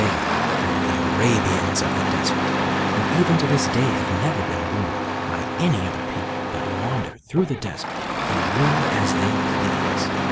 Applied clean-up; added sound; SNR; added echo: none; Engine starting; -3 dB; none.